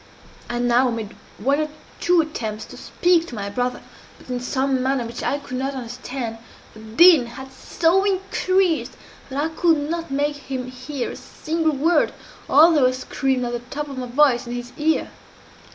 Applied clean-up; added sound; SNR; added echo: none; none; none; none.